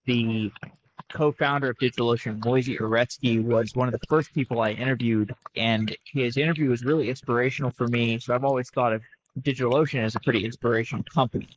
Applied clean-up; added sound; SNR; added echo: neural mask model Resemble Enhance denoiser.